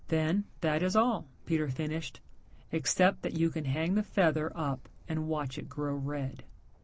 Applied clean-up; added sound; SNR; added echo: none; Bird; 18 dB; none.